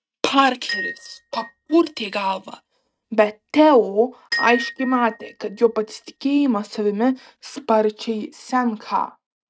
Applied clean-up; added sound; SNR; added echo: neural mask model RNNoise.